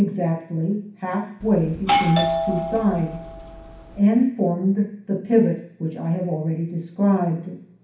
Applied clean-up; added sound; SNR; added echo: none; Doorbell; 3 dB; reverberation time 0.6 s.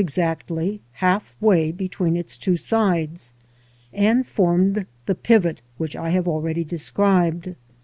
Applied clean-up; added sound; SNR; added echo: none; none; none; none.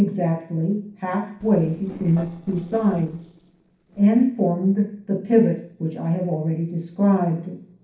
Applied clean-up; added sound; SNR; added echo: neural separator model SepFormer DNS4.